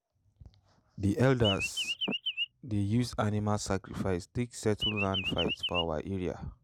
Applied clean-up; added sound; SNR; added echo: none; Chirp, tweet; 2 dB; none.